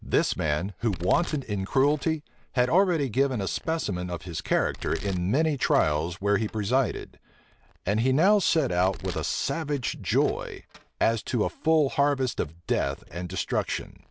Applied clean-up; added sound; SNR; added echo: none; Domestic sounds, home sounds; 19 dB; none.